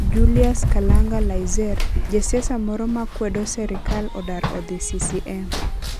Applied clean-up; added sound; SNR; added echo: none; Run; -5 dB; none.